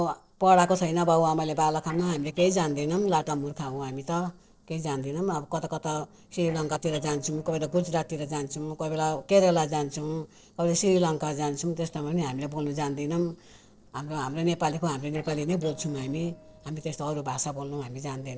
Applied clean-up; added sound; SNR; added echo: neural separator model SepFormer DNS4.